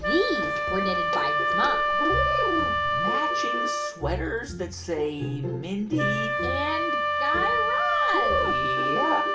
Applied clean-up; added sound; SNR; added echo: none; Wind instrument, woodwind instrument; -3 dB; reverberation time 0.3 s.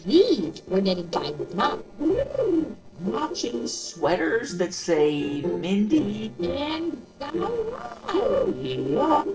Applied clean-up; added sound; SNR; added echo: neural separator model SepFormer DNS4.